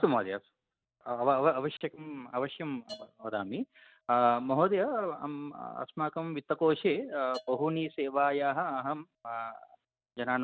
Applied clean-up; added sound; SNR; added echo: neural mask model RNNoise.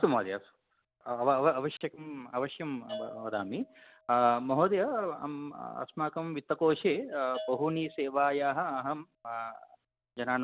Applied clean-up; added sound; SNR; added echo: none; Bell / Percussion; 19 dB; none.